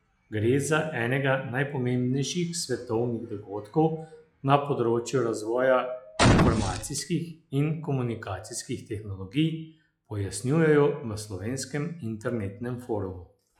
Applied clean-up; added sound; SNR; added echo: classical method log-MMSE.